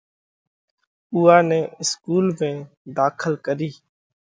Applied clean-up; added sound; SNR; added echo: none; none; none; none.